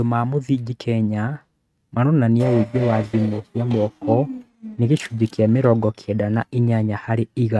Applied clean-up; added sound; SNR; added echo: neural mask model RNNoise.